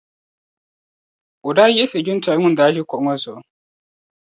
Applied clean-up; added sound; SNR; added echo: none; none; none; none.